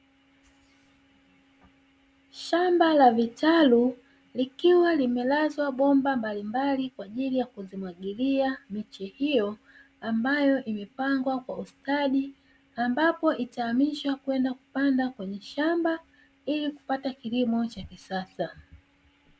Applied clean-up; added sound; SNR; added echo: none; none; none; none.